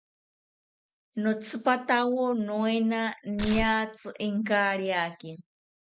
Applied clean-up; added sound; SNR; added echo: none; Tearing; 5 dB; none.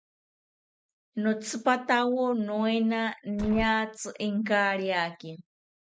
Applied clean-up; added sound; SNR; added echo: neural mask model RNNoise.